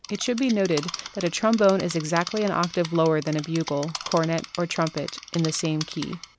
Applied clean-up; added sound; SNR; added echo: none; Insect; 13 dB; none.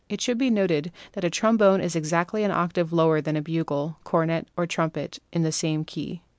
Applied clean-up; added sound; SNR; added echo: none; none; none; none.